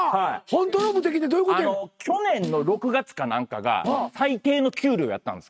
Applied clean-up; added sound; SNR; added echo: neural mask model RNNoise.